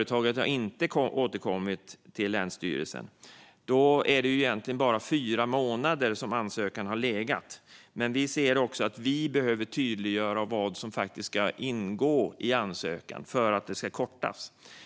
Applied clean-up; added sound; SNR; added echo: none; none; none; none.